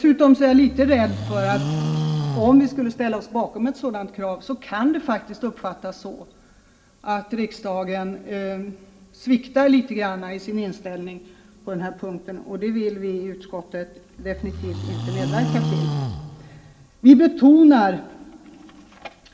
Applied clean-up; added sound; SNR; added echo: none; Livestock, farm animals, working animals; 6 dB; reverberation time 2.8 s.